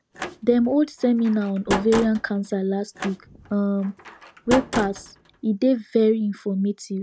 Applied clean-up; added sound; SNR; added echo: none; Slam; 10 dB; none.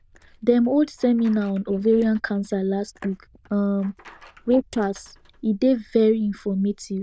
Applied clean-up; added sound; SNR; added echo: neural diffusion model UNIVERSE++.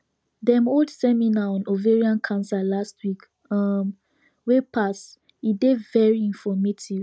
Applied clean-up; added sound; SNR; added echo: none; none; none; none.